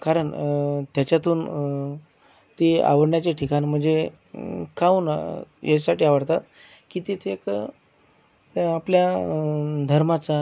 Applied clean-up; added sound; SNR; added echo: none; none; none; none.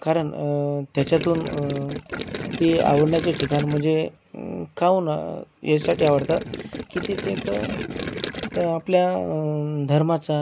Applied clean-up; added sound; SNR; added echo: none; Gurgling; 8 dB; none.